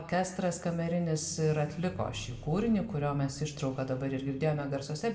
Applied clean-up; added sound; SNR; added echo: none; Squeak; 17 dB; reverberation time 0.8 s.